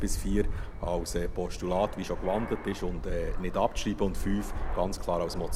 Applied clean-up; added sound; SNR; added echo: none; Fixed-wing aircraft, airplane; 1 dB; none.